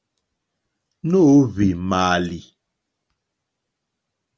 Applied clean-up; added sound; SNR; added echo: none; none; none; none.